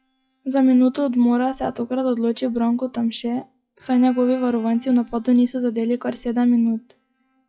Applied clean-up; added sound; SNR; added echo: classical method WPE with log-MMSE.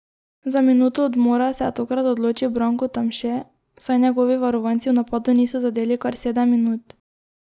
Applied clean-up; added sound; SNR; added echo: none; none; none; none.